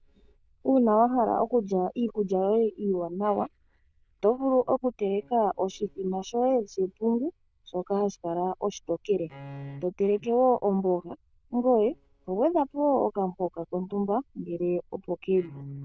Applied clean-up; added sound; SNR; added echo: neural diffusion model UNIVERSE++.